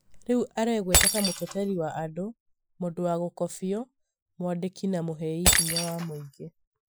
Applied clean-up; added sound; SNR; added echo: classical method Wiener filter.